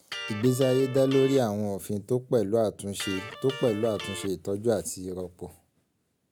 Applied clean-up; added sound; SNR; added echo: none; Electric guitar; 13 dB; none.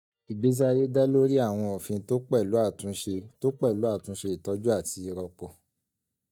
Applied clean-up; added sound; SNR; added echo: neural mask model DeepFilterNet 3.